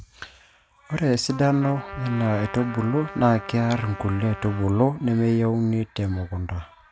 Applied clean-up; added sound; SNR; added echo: none; Trumpet; 15 dB; none.